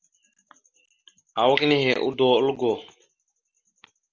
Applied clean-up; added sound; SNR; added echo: none; none; none; none.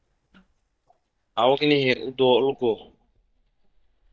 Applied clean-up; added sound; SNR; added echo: neural mask model DeepFilterNet 3.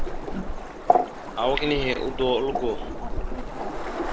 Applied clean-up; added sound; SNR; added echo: none; Waves, surf; -2 dB; none.